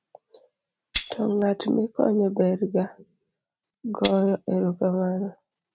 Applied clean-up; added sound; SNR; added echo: neural mask model RNNoise.